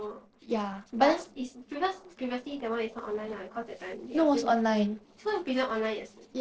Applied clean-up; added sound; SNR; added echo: neural separator model SepFormer DNS4.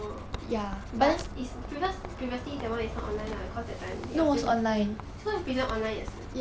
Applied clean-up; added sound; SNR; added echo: none; Motorcycle + Writing; 13 dB; none.